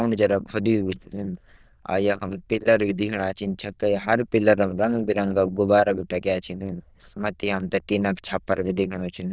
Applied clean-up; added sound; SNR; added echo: neural diffusion model UNIVERSE++.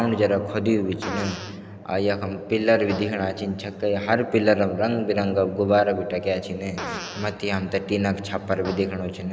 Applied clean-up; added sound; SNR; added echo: none; Fart; 17 dB; none.